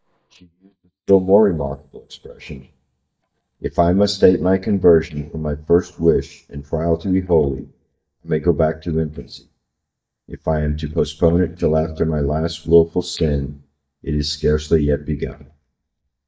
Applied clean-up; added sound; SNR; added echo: neural mask model DeepFilterNet 3.